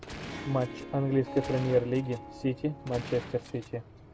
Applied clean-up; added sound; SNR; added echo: none; Gunshot, gunfire + Harp; 11 dB; none.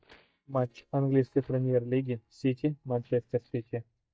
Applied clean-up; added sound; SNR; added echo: neural mask model DeepFilterNet 3.